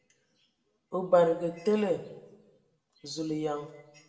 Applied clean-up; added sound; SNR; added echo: none; none; none; reverberation time 0.8 s.